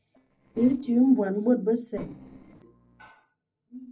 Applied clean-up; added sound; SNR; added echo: neural separator model SepFormer DNS4.